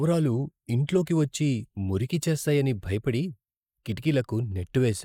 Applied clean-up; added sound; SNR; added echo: neural mask model Resemble Enhance denoiser.